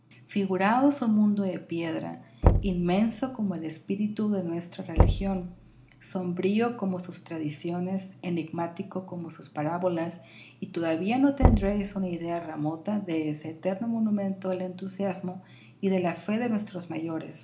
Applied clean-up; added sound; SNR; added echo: none; Knock / Wood; 1 dB; reverberation time 0.4 s.